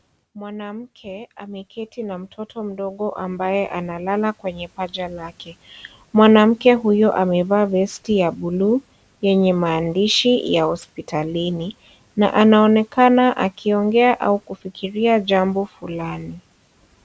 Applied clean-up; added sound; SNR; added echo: none; none; none; none.